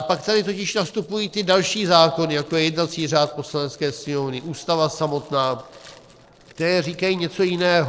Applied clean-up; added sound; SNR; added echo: neural separator model SepFormer DNS4.